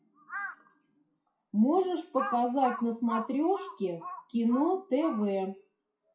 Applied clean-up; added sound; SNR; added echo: classical method WPE with log-MMSE.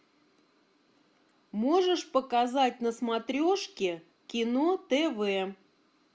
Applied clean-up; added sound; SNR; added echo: none; none; none; none.